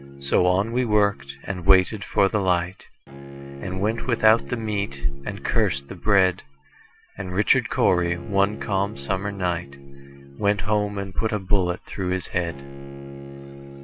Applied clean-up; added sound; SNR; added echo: none; Bowed string instrument; 17 dB; none.